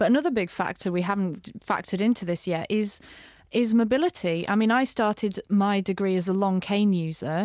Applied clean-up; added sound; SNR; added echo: none; none; none; none.